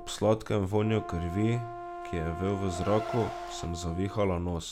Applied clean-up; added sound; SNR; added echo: none; Car + Brass instrument; 10 dB; none.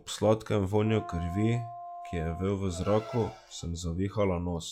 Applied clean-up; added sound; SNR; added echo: classical method log-MMSE.